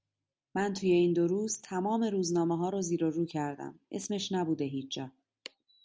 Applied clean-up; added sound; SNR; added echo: none; none; none; none.